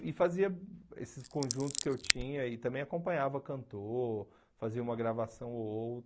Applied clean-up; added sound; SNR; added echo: none; Scissors; 1 dB; none.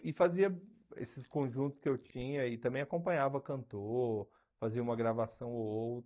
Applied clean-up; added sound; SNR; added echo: neural mask model DeepFilterNet 3.